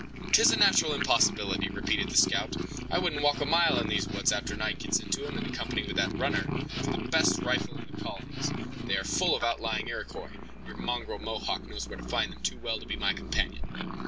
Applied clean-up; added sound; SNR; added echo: none; Purr; 5 dB; none.